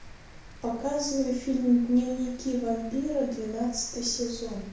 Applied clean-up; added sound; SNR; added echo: none; Rain; 17 dB; reverberation time 0.6 s.